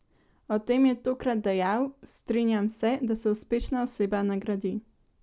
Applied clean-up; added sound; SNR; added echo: none; none; none; none.